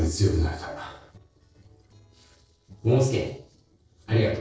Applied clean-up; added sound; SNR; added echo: neural separator model SepFormer DNS4.